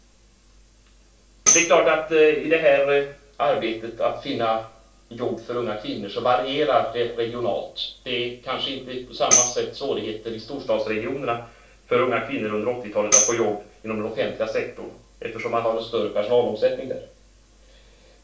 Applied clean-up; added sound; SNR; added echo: none; Tambourine; 0 dB; reverberation time 0.3 s.